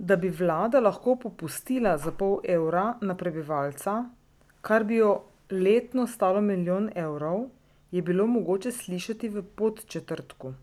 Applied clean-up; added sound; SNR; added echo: none; none; none; none.